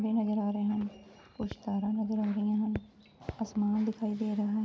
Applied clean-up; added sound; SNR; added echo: none; none; none; none.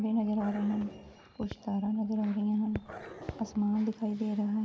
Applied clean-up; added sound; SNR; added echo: none; Growling; 16 dB; none.